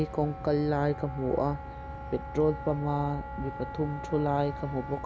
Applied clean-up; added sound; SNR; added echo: none; Aircraft + Wind instrument, woodwind instrument; 9 dB; none.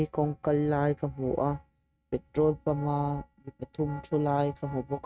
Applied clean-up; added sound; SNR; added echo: neural mask model RNNoise.